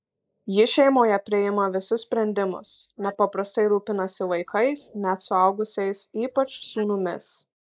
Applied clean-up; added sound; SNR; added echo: neural mask model Resemble Enhance denoiser.